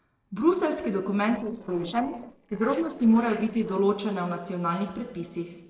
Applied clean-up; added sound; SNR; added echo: neural separator model SepFormer DNS4.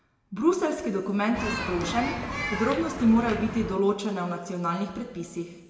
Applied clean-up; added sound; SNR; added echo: none; Human group actions; 6 dB; reverberation time 1.5 s.